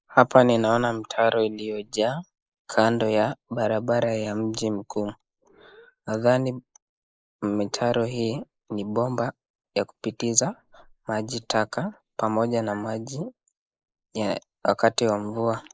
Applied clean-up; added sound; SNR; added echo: neural mask model Resemble Enhance denoiser.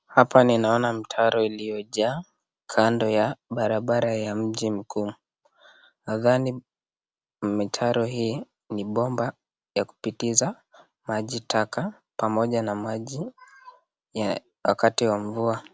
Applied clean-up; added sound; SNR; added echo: none; none; none; none.